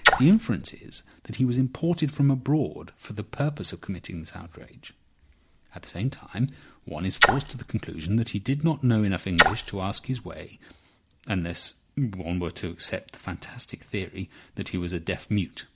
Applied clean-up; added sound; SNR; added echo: none; Splash, splatter; -2 dB; none.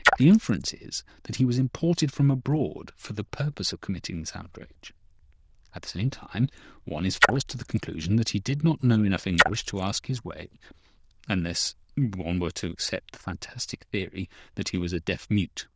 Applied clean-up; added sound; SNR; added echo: neural diffusion model UNIVERSE++.